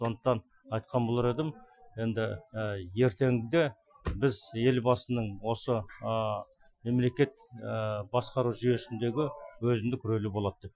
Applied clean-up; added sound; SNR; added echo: classical method Wiener filter.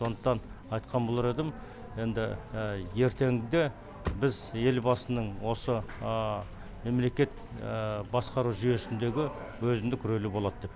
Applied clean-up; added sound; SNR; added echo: none; Slam / Engine starting + Dog; 16 dB; none.